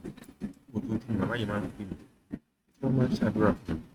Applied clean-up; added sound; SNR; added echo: neural mask model RNNoise.